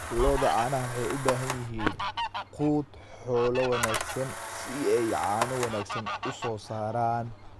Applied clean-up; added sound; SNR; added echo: none; Fowl + Camera; 4 dB; none.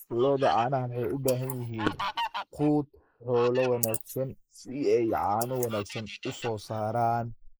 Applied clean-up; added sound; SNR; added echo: neural mask model Resemble Enhance denoiser.